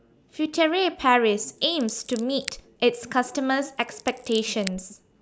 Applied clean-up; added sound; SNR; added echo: none; Scissors; 17 dB; none.